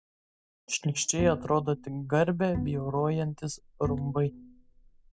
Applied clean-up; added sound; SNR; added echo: none; Bowed string instrument; 10 dB; none.